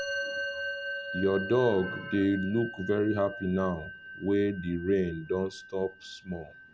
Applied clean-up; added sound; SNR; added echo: none; Musical instrument; 9 dB; none.